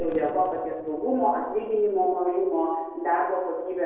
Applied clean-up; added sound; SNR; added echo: neural separator model SepFormer DNS4.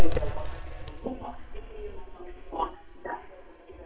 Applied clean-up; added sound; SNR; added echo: neural mask model DeepFilterNet 3.